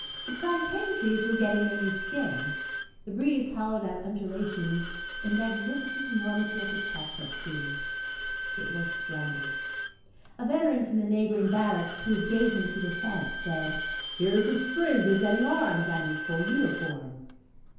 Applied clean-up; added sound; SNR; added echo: none; Bowed string instrument; 6 dB; reverberation time 1.0 s.